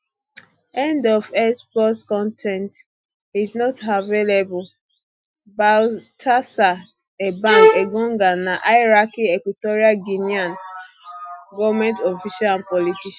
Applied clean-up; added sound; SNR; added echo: classical method Wiener filter.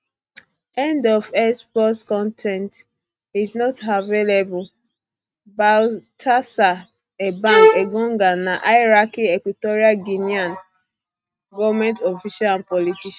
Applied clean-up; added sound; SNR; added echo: neural mask model RNNoise.